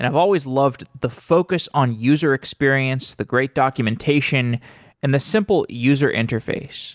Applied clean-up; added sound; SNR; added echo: none; none; none; none.